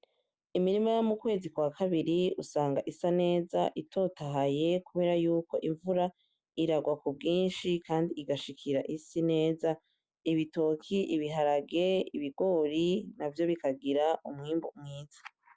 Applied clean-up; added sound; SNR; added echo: none; none; none; none.